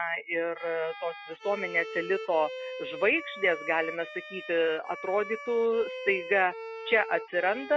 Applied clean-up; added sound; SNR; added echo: classical method Wiener filter.